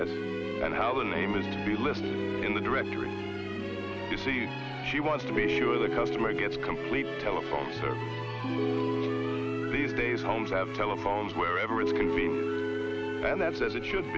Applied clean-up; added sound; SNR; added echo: none; Piano; 1 dB; none.